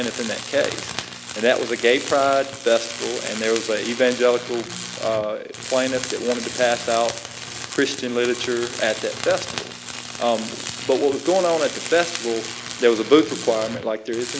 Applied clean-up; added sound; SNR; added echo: none; Tools; 10 dB; none.